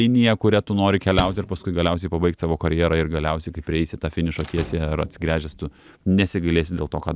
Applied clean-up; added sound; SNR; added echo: none; Slam; 16 dB; none.